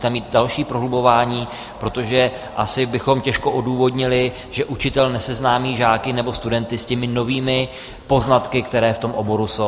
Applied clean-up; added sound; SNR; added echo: none; none; none; none.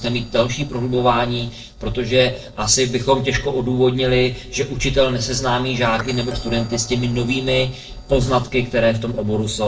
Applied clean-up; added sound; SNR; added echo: neural separator model SepFormer DNS4.